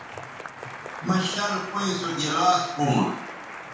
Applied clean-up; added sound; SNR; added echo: none; Applause; 11 dB; reverberation time 0.6 s.